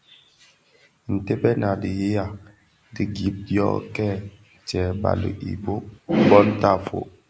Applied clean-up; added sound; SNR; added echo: none; none; none; none.